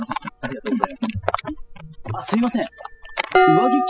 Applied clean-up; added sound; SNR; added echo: classical method spectral subtraction.